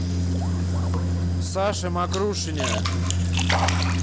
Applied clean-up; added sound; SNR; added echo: none; Splash, splatter; 9 dB; none.